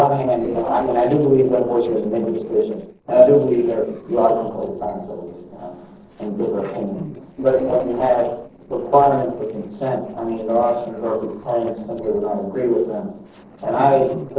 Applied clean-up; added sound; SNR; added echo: neural separator model SepFormer DNS4.